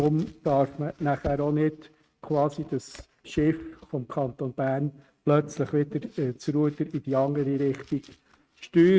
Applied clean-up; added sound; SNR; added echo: neural mask model RNNoise.